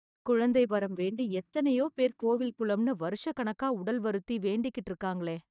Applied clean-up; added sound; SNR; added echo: neural mask model DeepFilterNet 3.